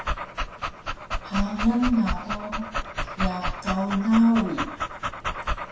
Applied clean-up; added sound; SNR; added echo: none; Dog; 3 dB; reverberation time 0.7 s.